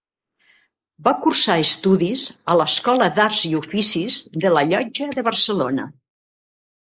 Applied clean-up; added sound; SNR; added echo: neural mask model Resemble Enhance denoiser.